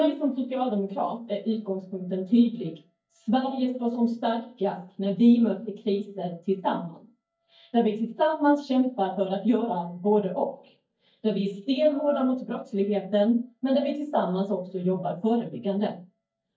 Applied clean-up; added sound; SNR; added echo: neural mask model DeepFilterNet 3.